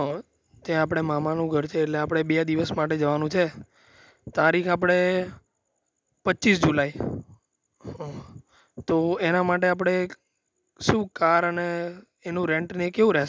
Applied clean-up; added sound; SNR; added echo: none; none; none; none.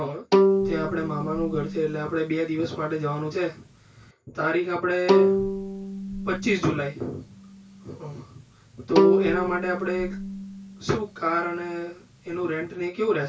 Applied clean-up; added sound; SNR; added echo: none; Bowed string instrument; -1 dB; reverberation time 0.1 s.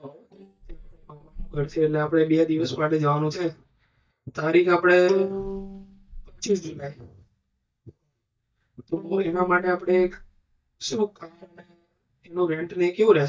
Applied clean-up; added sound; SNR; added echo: neural mask model DeepFilterNet 3.